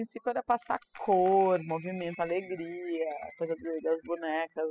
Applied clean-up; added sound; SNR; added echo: classical method spectral subtraction.